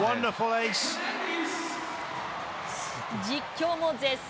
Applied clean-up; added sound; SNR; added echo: none; none; none; none.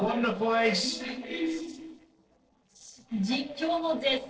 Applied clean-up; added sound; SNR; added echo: neural separator model SepFormer DNS4.